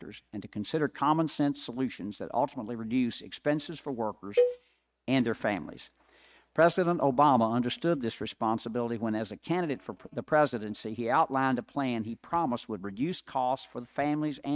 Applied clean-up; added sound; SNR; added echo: neural mask model RNNoise.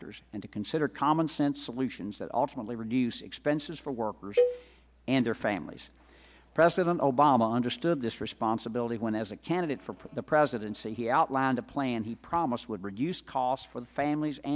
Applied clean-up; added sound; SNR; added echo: none; Cowbell; 3 dB; none.